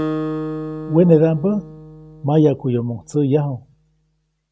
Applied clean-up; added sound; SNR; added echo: none; Acoustic guitar; 11 dB; none.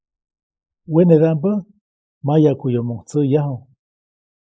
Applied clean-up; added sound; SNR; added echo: neural mask model Resemble Enhance denoiser.